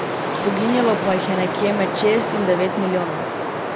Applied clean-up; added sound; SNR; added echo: none; Wind; 2 dB; none.